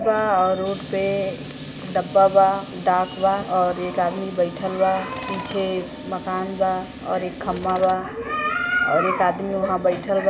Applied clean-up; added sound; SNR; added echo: none; Tools; 14 dB; reverberation time 1.1 s.